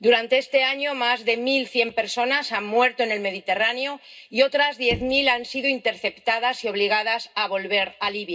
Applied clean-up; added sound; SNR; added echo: none; Knock; 19 dB; reverberation time 0.2 s.